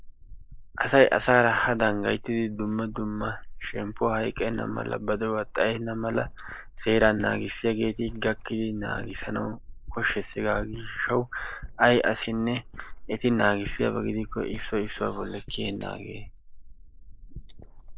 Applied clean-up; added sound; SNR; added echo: neural mask model Resemble Enhance denoiser.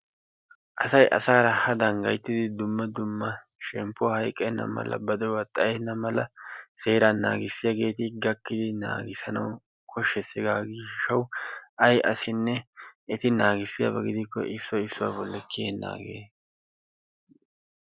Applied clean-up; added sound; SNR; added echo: none; none; none; none.